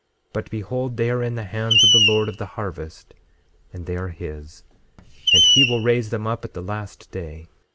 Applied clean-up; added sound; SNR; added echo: none; Screech; -3 dB; none.